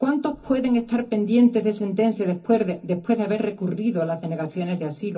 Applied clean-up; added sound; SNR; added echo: none; none; none; reverberation time 0.3 s.